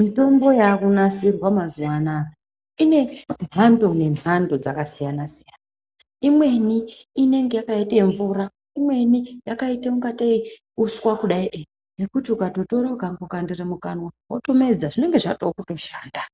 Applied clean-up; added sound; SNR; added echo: none; none; none; none.